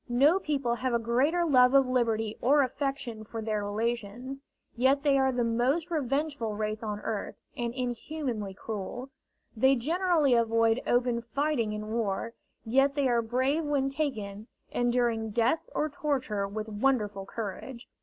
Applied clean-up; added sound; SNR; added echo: none; none; none; none.